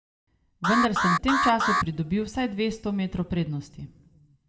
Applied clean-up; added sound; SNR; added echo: none; Alarm; -2 dB; reverberation time 0.4 s.